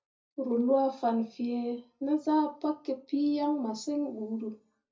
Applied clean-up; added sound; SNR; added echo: none; none; none; reverberation time 0.4 s.